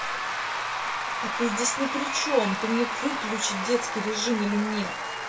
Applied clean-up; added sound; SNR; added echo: none; Applause / Crowd / Cheering; 2 dB; reverberation time 0.2 s.